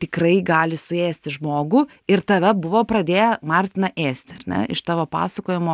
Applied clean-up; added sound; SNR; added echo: none; none; none; none.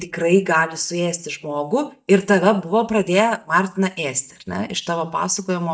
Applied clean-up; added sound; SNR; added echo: neural mask model DeepFilterNet 3.